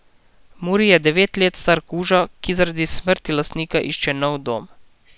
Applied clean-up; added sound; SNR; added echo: none; none; none; none.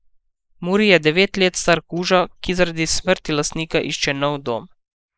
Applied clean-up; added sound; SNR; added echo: neural mask model Resemble Enhance denoiser.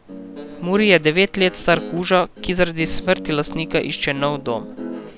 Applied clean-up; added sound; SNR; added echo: none; Guitar; 14 dB; none.